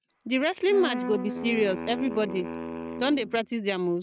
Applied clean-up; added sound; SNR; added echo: neural mask model RNNoise.